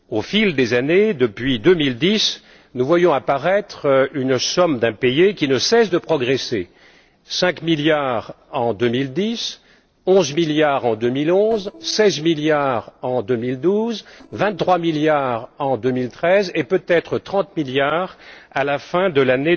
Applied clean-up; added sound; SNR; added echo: neural separator model SepFormer DNS4.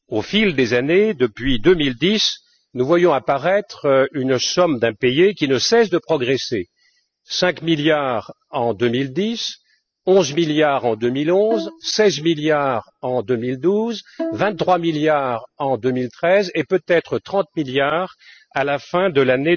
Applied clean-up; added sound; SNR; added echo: classical method spectral subtraction.